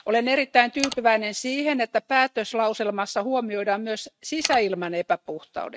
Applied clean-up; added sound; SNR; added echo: neural mask model RNNoise.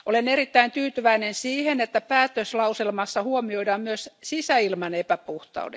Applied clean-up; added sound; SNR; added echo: none; none; none; none.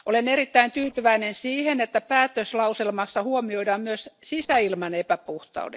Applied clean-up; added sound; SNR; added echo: neural separator model SepFormer DNS4.